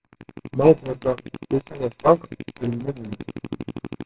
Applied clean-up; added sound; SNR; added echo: neural separator model SepFormer WHAMR!.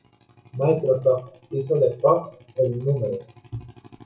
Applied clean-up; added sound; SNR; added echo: classical method WPE with log-MMSE.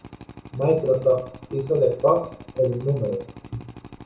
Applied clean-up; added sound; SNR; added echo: none; Drill; 18 dB; reverberation time 0.6 s.